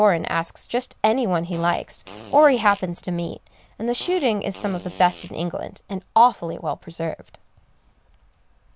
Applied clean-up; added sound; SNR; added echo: none; Fart; 19 dB; none.